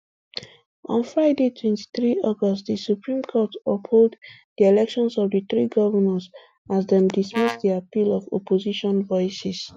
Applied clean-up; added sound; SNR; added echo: neural mask model Resemble Enhance denoiser.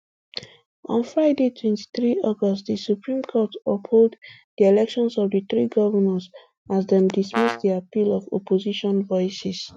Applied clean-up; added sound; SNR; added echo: neural mask model RNNoise.